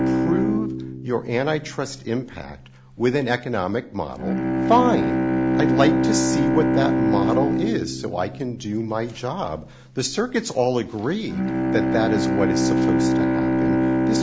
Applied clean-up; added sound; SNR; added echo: none; Bowed string instrument; -2 dB; none.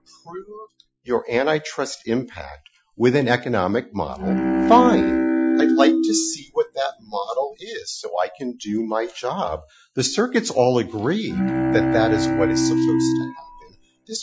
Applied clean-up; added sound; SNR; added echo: classical method Wiener filter.